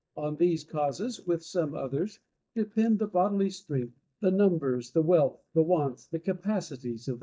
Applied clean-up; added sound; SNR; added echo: neural mask model DeepFilterNet 3.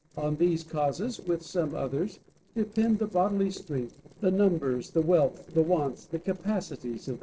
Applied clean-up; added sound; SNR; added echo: neural separator model SepFormer DNS4.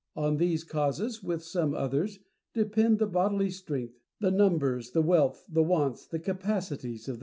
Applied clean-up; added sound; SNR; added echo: none; none; none; none.